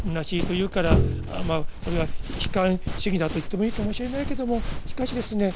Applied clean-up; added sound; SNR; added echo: none; Run + Bowed string instrument; 0 dB; none.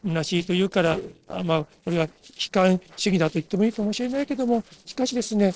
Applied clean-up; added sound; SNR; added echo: neural separator model SepFormer DNS4.